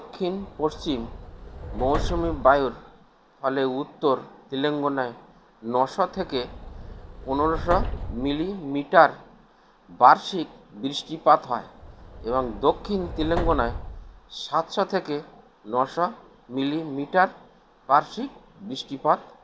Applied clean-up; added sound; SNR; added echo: none; Subway, metro, underground; 8 dB; none.